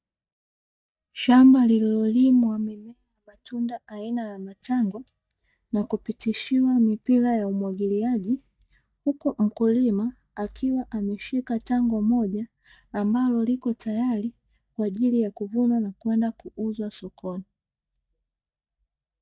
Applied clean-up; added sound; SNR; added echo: neural mask model DeepFilterNet 3.